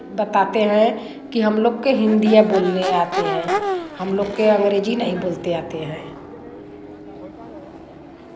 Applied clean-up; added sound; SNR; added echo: none; Crowd / Race car, auto racing / Accelerating, revving, vroom; 9 dB; none.